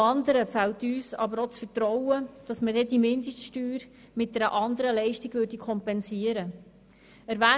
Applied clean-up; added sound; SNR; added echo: none; none; none; none.